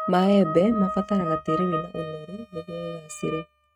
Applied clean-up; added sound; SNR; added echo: neural mask model RNNoise.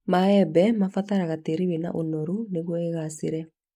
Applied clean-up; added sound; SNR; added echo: neural mask model Resemble Enhance denoiser.